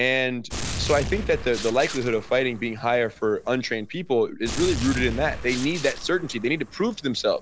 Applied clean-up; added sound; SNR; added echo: none; Gunshot, gunfire; 9 dB; none.